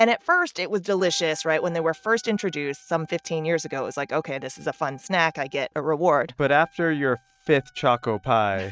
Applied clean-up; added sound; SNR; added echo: neural mask model RNNoise.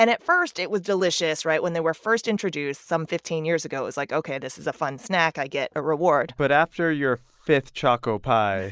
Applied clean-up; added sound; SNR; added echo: neural mask model Resemble Enhance denoiser.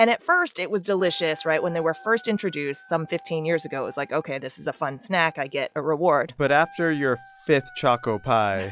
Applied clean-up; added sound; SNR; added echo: classical method log-MMSE.